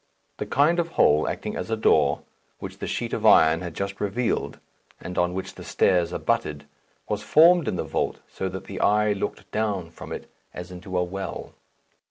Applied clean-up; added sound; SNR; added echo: none; none; none; none.